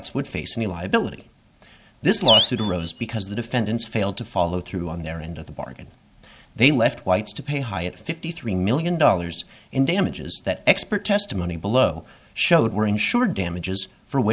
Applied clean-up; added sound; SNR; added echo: none; Animal; 3 dB; none.